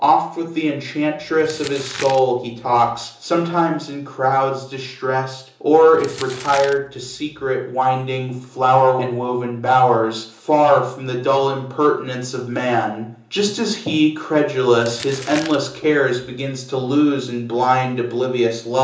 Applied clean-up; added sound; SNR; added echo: none; Crumpling, crinkling; 17 dB; reverberation time 0.6 s.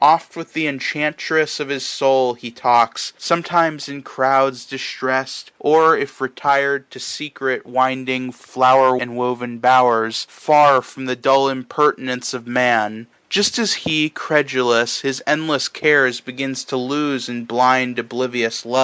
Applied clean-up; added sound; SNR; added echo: none; none; none; none.